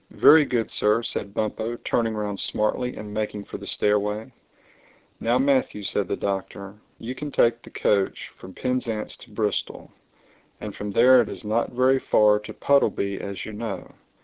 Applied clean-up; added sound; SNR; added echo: none; none; none; none.